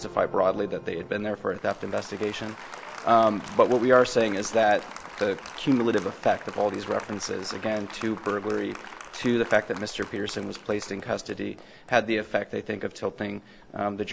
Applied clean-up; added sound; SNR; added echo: none; Applause; 16 dB; none.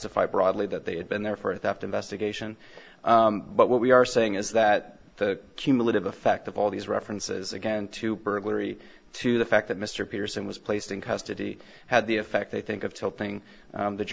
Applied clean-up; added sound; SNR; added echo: none; none; none; none.